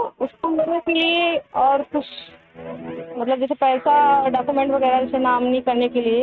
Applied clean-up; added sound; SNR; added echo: neural mask model RNNoise.